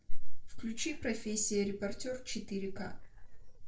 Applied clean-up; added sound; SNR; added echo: neural separator model SepFormer DNS4.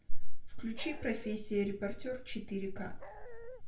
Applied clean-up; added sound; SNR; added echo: none; Dog; 20 dB; reverberation time 0.2 s.